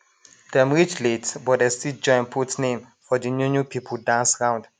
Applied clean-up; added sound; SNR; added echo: none; none; none; none.